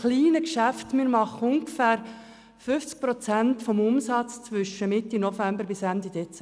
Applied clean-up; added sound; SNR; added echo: none; none; none; none.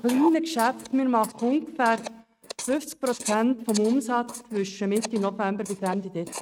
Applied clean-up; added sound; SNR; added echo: neural mask model RNNoise.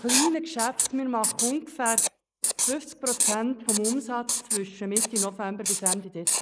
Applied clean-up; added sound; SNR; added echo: neural mask model Resemble Enhance denoiser.